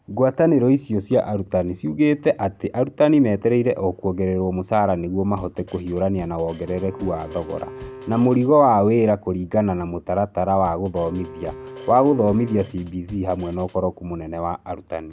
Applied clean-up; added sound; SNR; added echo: none; Bowed string instrument + Drum kit; 17 dB; none.